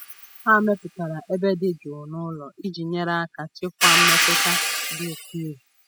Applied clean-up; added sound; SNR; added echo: classical method spectral subtraction.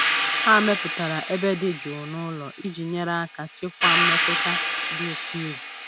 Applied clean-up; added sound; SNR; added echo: none; Hi-hat; -2 dB; none.